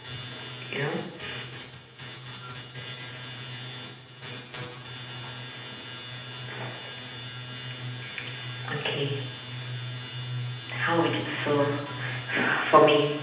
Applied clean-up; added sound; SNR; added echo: none; none; none; reverberation time 0.9 s.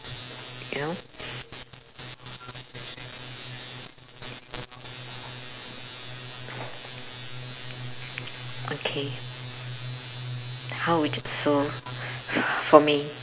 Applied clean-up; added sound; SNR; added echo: none; none; none; none.